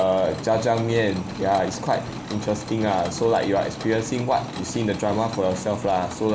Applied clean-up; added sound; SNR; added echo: none; Mechanisms; 15 dB; none.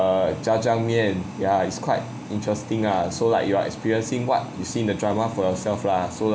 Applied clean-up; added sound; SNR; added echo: none; none; none; none.